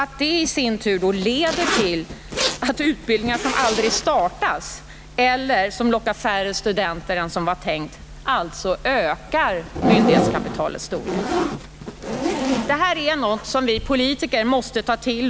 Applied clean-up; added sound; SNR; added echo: none; Zipper (clothing); 5 dB; none.